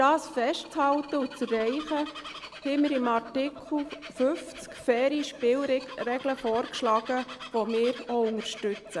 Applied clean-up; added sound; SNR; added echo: none; Bird vocalization, bird call, bird song; 16 dB; none.